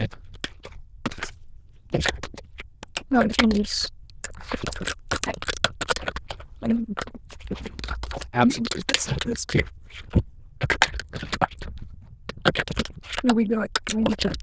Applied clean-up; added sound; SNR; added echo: neural diffusion model UNIVERSE++.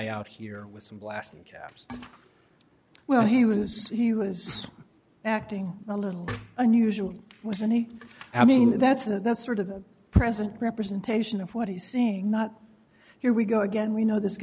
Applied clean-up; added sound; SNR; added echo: none; none; none; none.